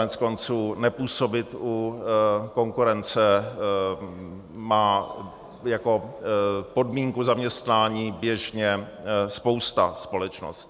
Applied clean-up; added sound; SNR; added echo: none; none; none; none.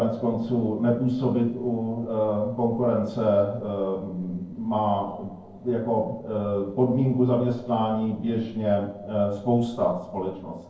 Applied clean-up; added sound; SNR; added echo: neural separator model SepFormer DNS4.